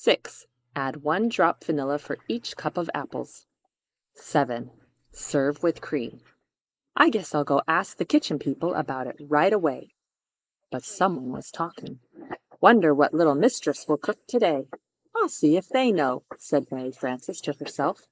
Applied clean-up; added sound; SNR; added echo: neural mask model Resemble Enhance denoiser.